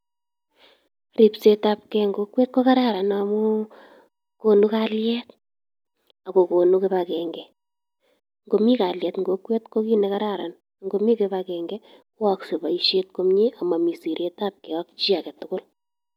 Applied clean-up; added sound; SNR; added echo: none; none; none; none.